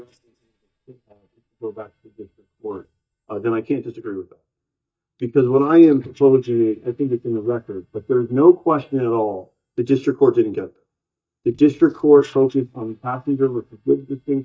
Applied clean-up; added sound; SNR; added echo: neural mask model DeepFilterNet 3.